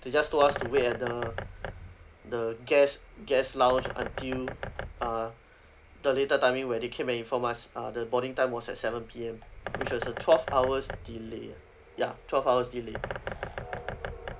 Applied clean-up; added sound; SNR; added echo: none; Bird; 11 dB; none.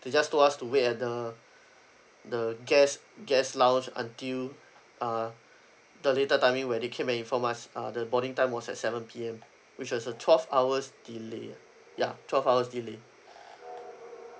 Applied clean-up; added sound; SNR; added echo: none; none; none; none.